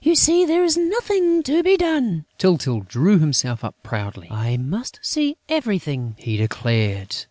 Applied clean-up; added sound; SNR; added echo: none; none; none; none.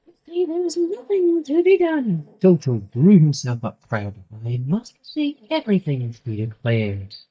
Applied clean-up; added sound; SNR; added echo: neural mask model DeepFilterNet 3.